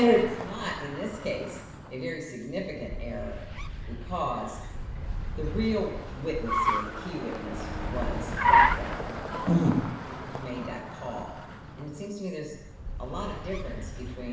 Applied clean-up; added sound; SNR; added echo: none; Car; 0 dB; reverberation time 0.8 s.